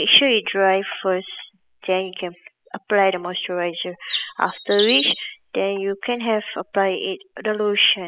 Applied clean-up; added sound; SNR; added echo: classical method spectral subtraction.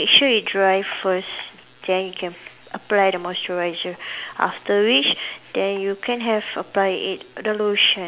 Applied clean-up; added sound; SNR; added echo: none; none; none; none.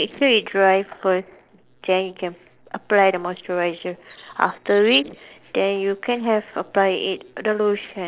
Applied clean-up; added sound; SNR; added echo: neural separator model SepFormer DNS4.